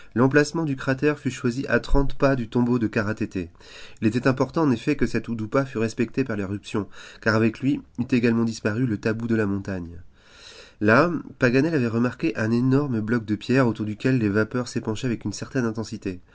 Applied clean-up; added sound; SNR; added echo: none; none; none; none.